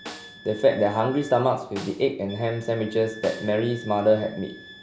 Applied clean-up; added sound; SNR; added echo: none; Snare drum + Wind instrument, woodwind instrument; 18 dB; none.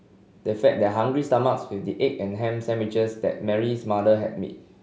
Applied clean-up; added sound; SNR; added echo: none; none; none; none.